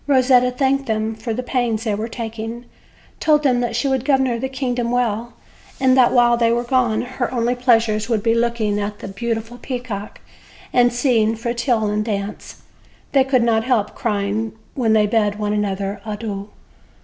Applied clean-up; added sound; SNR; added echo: none; none; none; none.